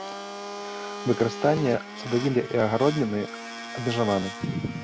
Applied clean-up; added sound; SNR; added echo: none; Domestic sounds, home sounds; 10 dB; none.